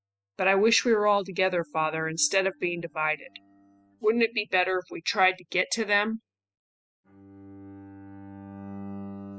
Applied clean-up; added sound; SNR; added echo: classical method spectral subtraction.